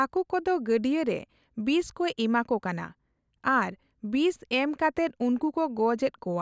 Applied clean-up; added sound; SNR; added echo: none; none; none; none.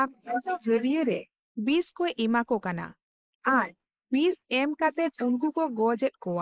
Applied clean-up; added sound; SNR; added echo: neural mask model Resemble Enhance denoiser.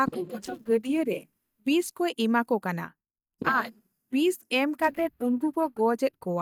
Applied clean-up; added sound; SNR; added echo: neural mask model DeepFilterNet 3.